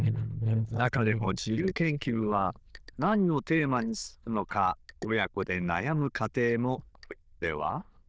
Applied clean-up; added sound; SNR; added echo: neural diffusion model UNIVERSE++.